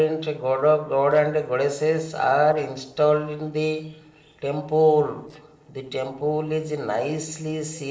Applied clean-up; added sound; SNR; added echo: neural separator model SepFormer DNS4.